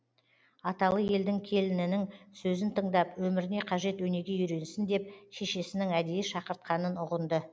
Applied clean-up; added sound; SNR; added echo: none; none; none; none.